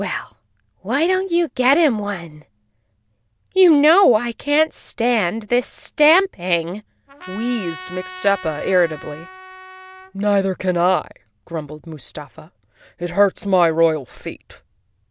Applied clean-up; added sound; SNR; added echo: none; Trumpet; 16 dB; none.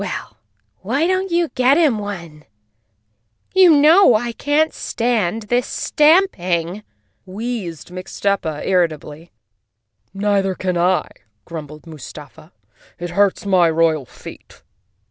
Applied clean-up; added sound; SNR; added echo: none; none; none; none.